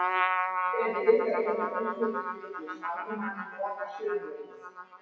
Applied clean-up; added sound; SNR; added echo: classical method WPE with log-MMSE.